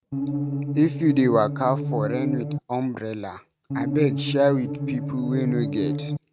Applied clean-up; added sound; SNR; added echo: neural mask model RNNoise.